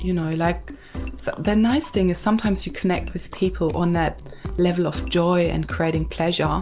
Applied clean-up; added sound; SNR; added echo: none; none; none; none.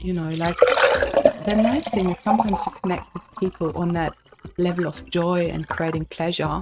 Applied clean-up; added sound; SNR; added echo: neural mask model RNNoise.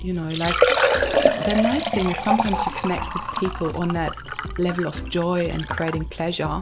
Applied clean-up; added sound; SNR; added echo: none; Liquid; 0 dB; none.